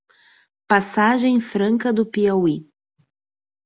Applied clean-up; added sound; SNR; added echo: none; none; none; none.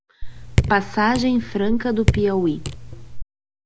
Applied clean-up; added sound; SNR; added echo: none; Raindrop / Drip; 2 dB; none.